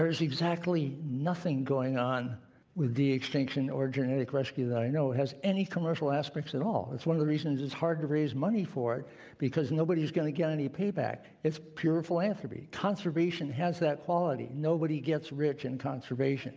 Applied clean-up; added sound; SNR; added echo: none; none; none; none.